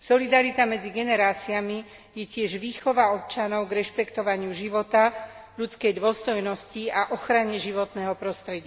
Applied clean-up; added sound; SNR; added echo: none; none; none; none.